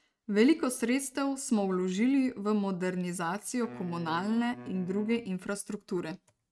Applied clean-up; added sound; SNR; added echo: neural mask model RNNoise.